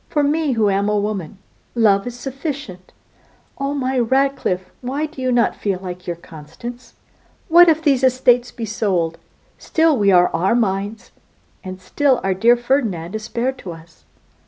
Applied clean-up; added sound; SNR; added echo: none; none; none; none.